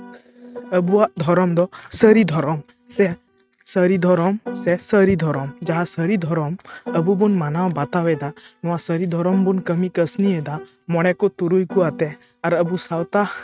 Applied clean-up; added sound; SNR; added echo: neural mask model RNNoise.